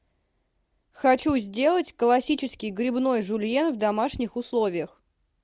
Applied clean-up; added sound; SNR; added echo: none; none; none; none.